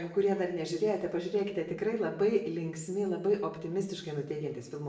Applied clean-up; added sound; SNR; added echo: none; none; none; reverberation time 0.7 s.